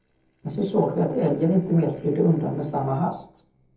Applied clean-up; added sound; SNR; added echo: neural separator model SepFormer DNS4.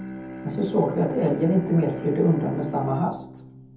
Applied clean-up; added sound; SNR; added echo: none; Bowed string instrument; 10 dB; reverberation time 0.7 s.